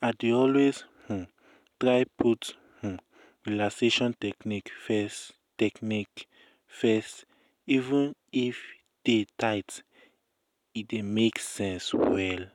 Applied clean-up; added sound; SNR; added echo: none; none; none; none.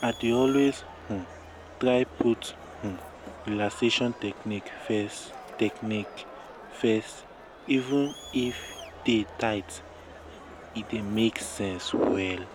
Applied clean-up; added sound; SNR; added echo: none; Crowd; 15 dB; none.